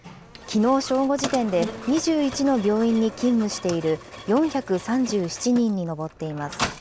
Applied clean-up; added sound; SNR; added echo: none; Insect + Mechanisms; 13 dB; none.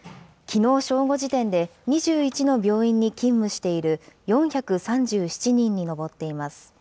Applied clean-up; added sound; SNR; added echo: none; none; none; none.